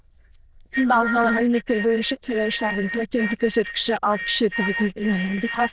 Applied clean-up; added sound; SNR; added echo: neural diffusion model UNIVERSE++.